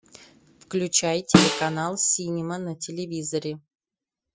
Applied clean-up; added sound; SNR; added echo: classical method Wiener filter.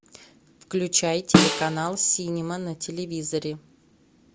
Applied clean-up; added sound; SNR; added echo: none; Snare drum; -3 dB; none.